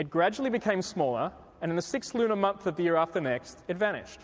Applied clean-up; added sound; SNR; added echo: none; none; none; none.